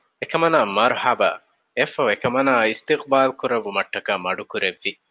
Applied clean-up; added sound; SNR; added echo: none; none; none; none.